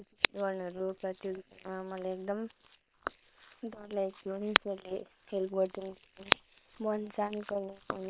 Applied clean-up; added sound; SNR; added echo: neural separator model SepFormer WHAM!.